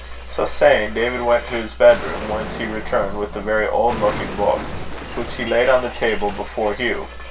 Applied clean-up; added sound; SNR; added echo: none; Explosion; 13 dB; reverberation time 0.2 s.